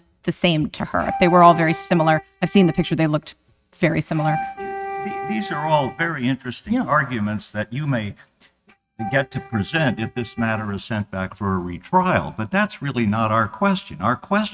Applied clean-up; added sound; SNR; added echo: neural mask model RNNoise.